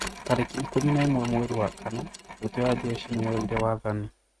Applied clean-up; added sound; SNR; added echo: neural mask model RNNoise.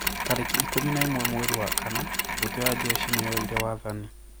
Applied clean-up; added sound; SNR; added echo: none; Mechanisms; -2 dB; none.